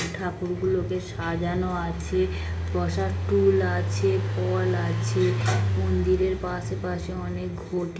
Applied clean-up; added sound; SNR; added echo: none; Engine; 2 dB; reverberation time 0.5 s.